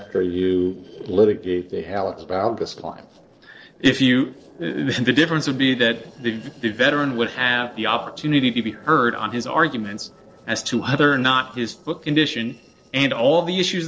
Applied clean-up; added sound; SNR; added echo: neural separator model SepFormer DNS4.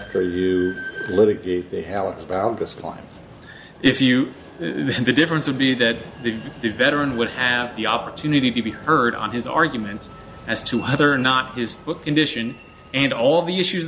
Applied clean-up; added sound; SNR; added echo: none; Train; 18 dB; none.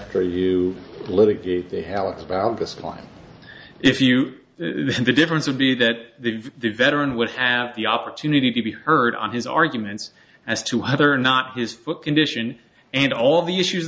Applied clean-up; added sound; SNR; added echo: none; none; none; none.